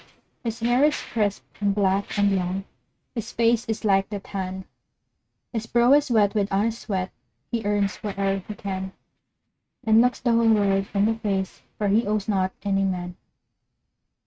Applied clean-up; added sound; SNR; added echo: neural mask model RNNoise.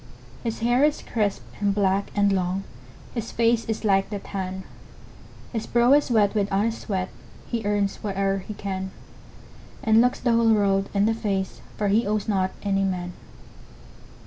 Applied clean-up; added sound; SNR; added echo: none; none; none; none.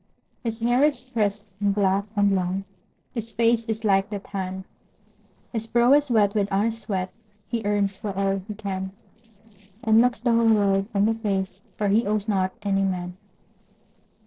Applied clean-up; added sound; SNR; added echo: neural separator model SepFormer DNS4.